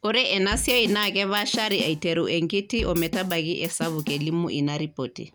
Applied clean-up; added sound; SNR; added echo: none; Drum / Drum kit; 11 dB; none.